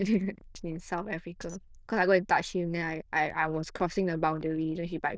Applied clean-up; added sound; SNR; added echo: neural diffusion model UNIVERSE++.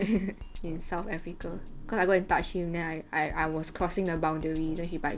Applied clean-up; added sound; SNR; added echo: none; Drum kit; 9 dB; none.